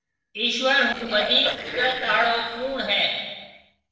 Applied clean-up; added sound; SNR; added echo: neural separator model SepFormer DNS4.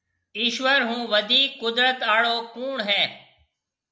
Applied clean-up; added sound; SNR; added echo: none; none; none; none.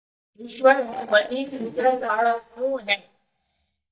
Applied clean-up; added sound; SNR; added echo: neural mask model DeepFilterNet 3.